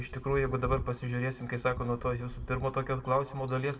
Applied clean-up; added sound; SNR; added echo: none; Bird; 11 dB; reverberation time 0.8 s.